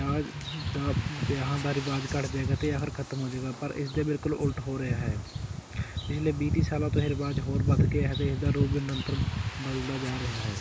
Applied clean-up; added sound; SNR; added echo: none; Bird; 14 dB; none.